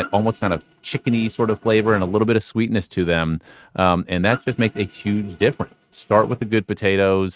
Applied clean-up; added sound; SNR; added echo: neural mask model RNNoise.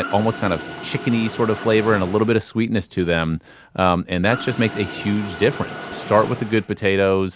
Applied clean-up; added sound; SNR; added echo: none; Mechanisms; 14 dB; none.